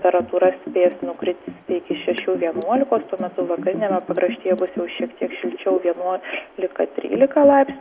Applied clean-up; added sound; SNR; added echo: none; Liquid; 12 dB; none.